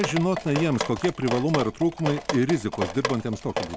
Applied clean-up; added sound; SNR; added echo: none; Drip; 7 dB; none.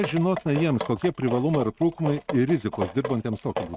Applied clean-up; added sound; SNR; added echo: neural mask model RNNoise.